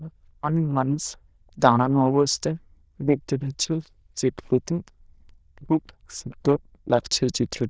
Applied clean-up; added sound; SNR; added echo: neural diffusion model UNIVERSE++.